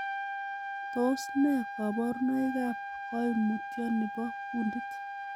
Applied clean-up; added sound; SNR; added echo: none; Trumpet; 6 dB; none.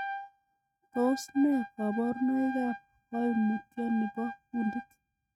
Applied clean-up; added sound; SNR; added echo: neural mask model RNNoise.